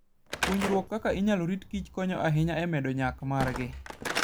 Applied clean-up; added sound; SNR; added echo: none; Slam / Wood; 8 dB; none.